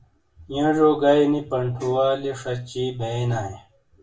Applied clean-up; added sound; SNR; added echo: none; none; none; reverberation time 0.3 s.